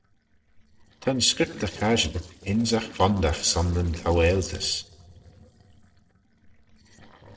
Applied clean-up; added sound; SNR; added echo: neural separator model SepFormer DNS4.